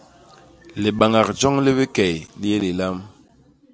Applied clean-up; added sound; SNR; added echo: none; none; none; none.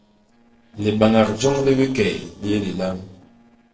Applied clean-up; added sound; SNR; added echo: neural separator model SepFormer DNS4.